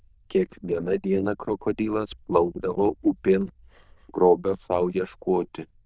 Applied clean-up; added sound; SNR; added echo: neural diffusion model UNIVERSE++.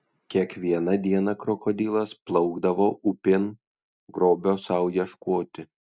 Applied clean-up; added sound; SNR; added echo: none; none; none; none.